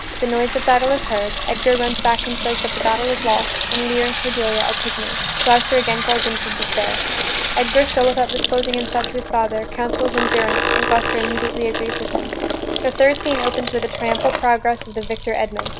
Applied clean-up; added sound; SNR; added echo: none; Sink (filling or washing) / Water tap, faucet; 3 dB; none.